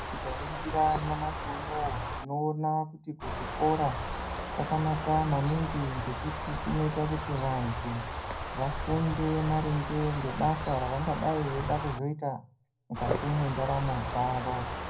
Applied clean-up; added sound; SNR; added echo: none; Bird; 5 dB; reverberation time 0.4 s.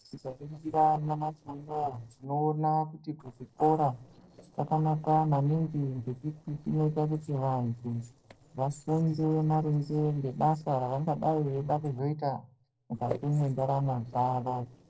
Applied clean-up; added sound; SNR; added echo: neural separator model SepFormer DNS4.